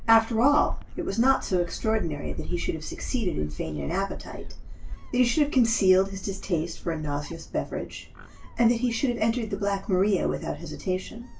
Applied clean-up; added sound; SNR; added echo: none; Gull, seagull; 7 dB; reverberation time 0.2 s.